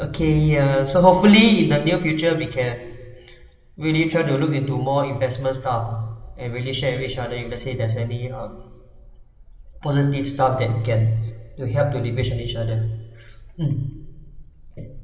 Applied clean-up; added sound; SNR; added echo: none; Bark; 20 dB; reverberation time 1.5 s.